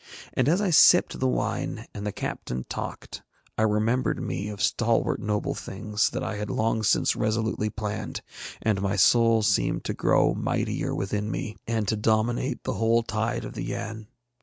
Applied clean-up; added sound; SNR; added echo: none; none; none; none.